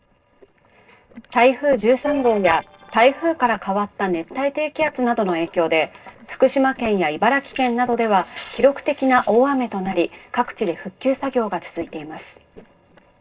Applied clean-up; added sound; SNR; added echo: neural separator model SepFormer DNS4.